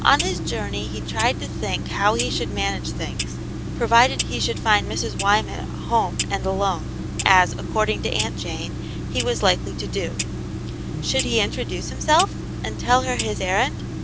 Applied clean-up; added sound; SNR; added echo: none; Clock; 5 dB; none.